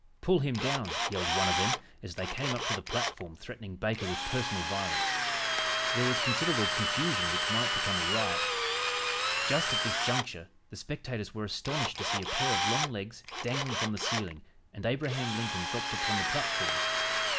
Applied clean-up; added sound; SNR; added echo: none; Drill; -3 dB; none.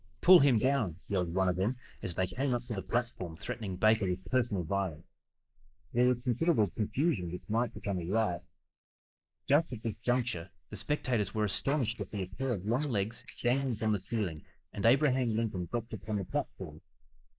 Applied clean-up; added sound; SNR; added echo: neural mask model Resemble Enhance denoiser.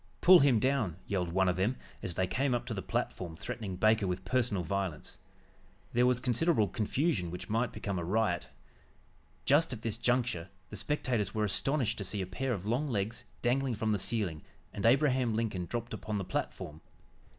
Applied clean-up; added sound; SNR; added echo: none; none; none; none.